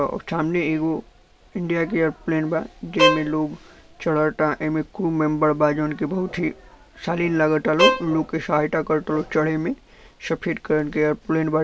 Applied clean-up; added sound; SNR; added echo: none; Bowed string instrument; 1 dB; none.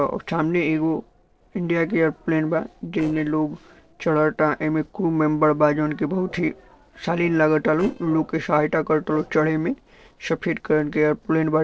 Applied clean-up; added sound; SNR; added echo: neural separator model SepFormer DNS4.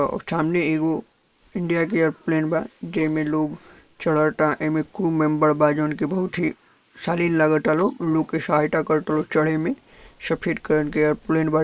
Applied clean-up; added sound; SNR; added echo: neural mask model Resemble Enhance denoiser.